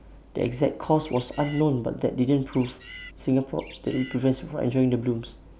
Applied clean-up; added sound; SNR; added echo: none; Bird; 17 dB; none.